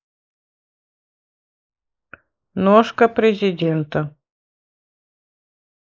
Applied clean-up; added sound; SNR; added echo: neural mask model Resemble Enhance denoiser.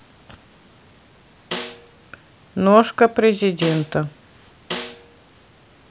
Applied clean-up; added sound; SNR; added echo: none; Snare drum; 11 dB; none.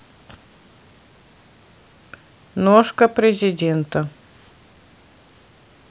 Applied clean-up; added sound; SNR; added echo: none; none; none; none.